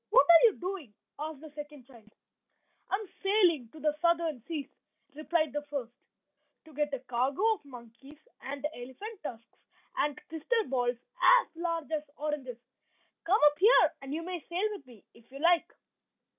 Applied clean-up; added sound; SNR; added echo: none; none; none; none.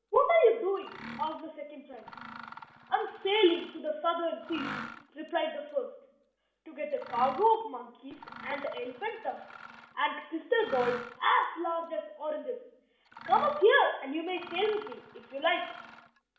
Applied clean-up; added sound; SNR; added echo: none; Mechanisms; 16 dB; reverberation time 0.7 s.